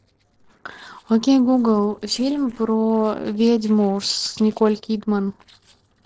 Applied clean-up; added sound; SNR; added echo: neural separator model SepFormer DNS4.